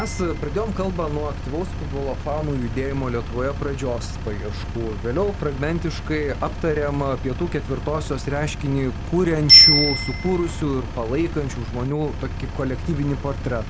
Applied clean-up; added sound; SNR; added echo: none; Bicycle bell + Engine; -1 dB; none.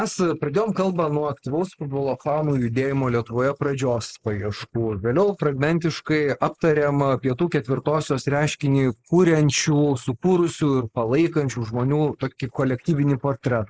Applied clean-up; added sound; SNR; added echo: neural mask model Resemble Enhance denoiser.